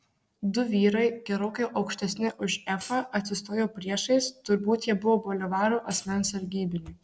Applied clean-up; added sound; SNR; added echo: neural separator model SepFormer DNS4.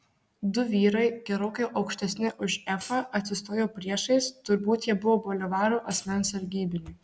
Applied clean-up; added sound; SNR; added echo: none; Hi-hat; 16 dB; none.